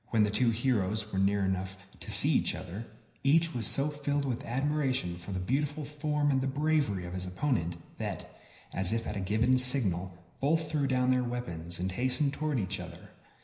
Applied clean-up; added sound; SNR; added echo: none; none; none; reverberation time 0.9 s.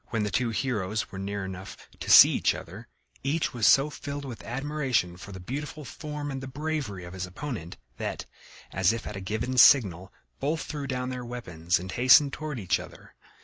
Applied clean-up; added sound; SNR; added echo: none; none; none; none.